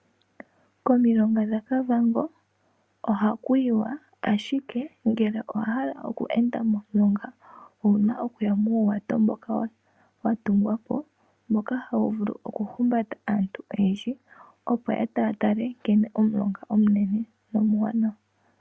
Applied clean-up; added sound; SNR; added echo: none; none; none; none.